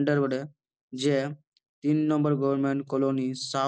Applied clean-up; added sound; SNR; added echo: none; none; none; none.